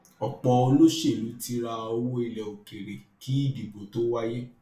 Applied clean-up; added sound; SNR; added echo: none; none; none; reverberation time 0.3 s.